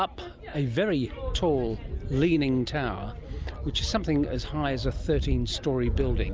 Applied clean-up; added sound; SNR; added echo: none; none; none; none.